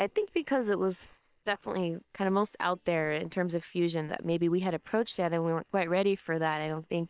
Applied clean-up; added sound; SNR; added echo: neural separator model SepFormer WHAM!.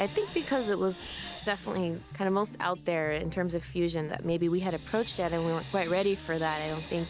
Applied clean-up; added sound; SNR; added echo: none; Hiss; 18 dB; none.